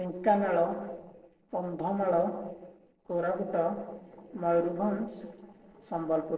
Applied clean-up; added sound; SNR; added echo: neural separator model SepFormer DNS4.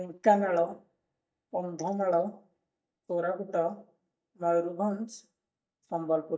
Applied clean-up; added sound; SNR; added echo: neural mask model DeepFilterNet 3.